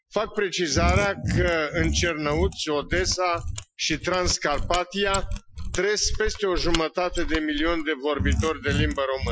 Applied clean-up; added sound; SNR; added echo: classical method Wiener filter.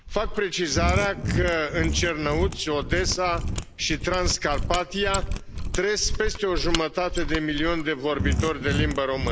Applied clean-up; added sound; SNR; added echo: none; Mechanisms; 2 dB; none.